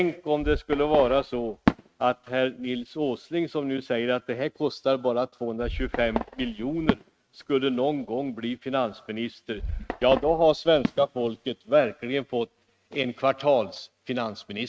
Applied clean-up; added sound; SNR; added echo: neural mask model RNNoise.